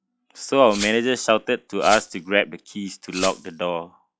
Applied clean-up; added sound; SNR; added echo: classical method log-MMSE.